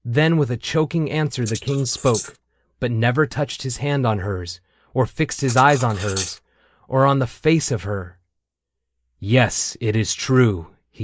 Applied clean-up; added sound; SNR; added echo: neural mask model Resemble Enhance denoiser.